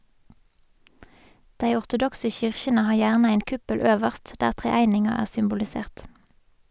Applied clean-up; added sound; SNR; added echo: none; none; none; none.